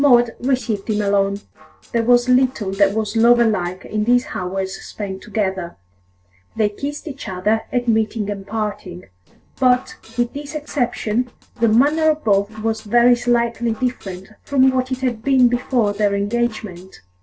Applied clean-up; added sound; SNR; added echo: neural separator model SepFormer DNS4.